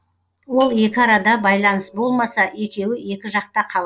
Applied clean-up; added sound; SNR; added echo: neural separator model SepFormer DNS4.